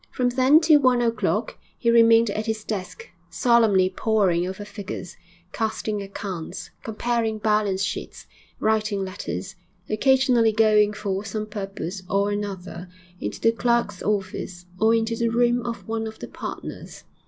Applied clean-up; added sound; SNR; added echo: none; none; none; none.